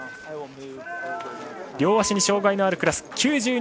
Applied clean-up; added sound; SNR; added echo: none; none; none; none.